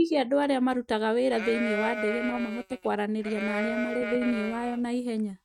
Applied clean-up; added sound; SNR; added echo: neural mask model RNNoise.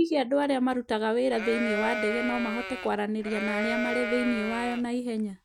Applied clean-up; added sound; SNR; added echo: none; Livestock, farm animals, working animals; 5 dB; none.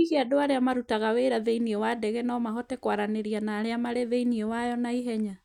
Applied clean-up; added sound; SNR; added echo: none; none; none; none.